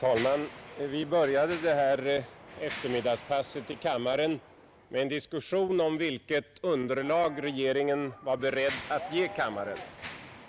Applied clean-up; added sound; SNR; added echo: none; Mechanisms + Livestock, farm animals, working animals; 15 dB; none.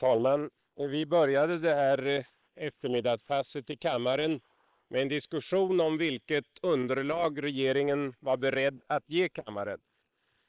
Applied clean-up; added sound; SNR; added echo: neural separator model SepFormer WHAM!.